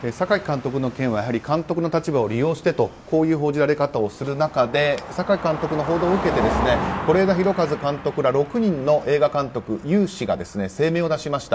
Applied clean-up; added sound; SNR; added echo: none; Car passing by; 10 dB; none.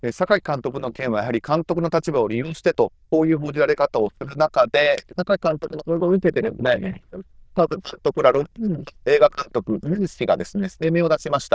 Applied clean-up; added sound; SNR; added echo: neural diffusion model UNIVERSE++.